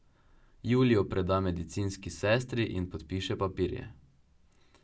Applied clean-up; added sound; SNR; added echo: none; none; none; none.